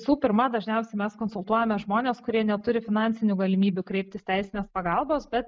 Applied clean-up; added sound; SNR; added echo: neural mask model Resemble Enhance denoiser.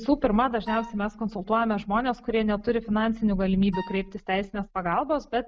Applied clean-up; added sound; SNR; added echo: none; Wind instrument, woodwind instrument; 14 dB; none.